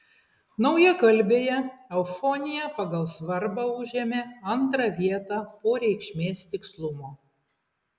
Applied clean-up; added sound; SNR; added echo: none; none; none; none.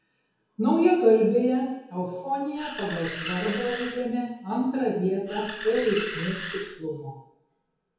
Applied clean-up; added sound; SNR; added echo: none; Animal; 10 dB; reverberation time 2.0 s.